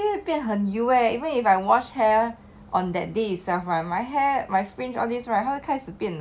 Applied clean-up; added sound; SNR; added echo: none; none; none; none.